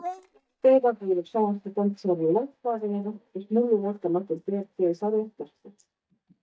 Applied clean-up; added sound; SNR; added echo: neural mask model DeepFilterNet 3.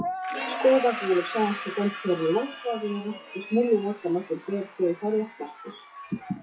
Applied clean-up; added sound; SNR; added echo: classical method WPE with log-MMSE.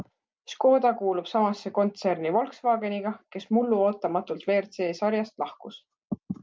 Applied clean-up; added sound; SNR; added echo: none; none; none; none.